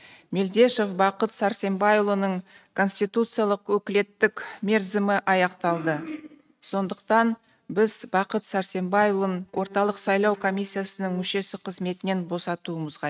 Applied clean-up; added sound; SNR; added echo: neural mask model RNNoise.